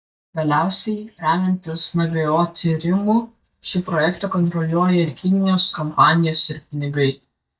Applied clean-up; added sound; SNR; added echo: neural mask model DeepFilterNet 3.